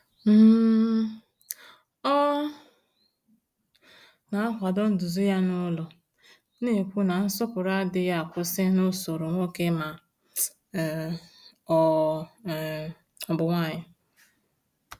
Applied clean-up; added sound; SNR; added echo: none; none; none; none.